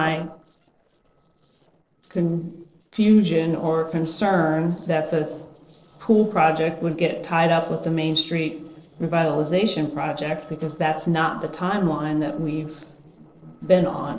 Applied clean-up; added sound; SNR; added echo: neural separator model SepFormer DNS4.